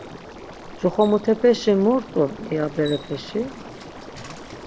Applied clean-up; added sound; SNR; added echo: none; Bicycle + Liquid; 15 dB; none.